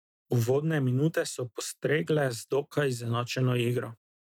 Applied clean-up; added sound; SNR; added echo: none; none; none; none.